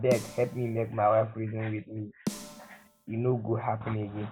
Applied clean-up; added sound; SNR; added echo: none; Snare drum; 13 dB; none.